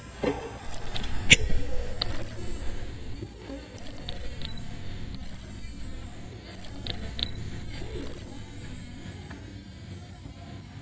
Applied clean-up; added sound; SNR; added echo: neural mask model DeepFilterNet 3.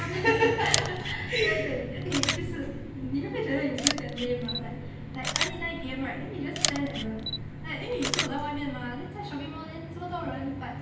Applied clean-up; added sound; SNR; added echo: none; Camera; 3 dB; reverberation time 0.9 s.